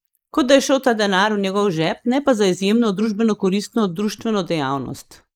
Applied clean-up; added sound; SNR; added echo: neural mask model Resemble Enhance denoiser.